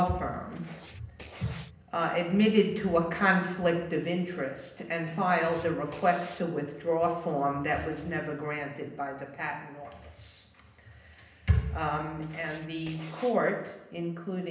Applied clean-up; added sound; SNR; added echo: none; Writing; 16 dB; reverberation time 0.8 s.